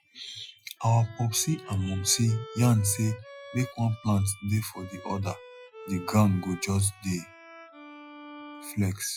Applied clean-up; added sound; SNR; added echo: classical method Wiener filter.